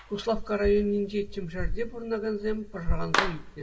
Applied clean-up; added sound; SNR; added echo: none; Clapping; 9 dB; reverberation time 0.6 s.